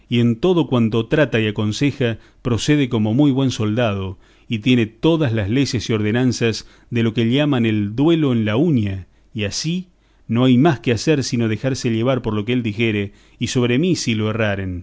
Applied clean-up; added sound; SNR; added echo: none; none; none; none.